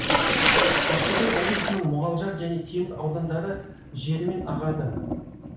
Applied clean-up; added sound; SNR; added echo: none; Sink (filling or washing); -3 dB; reverberation time 0.6 s.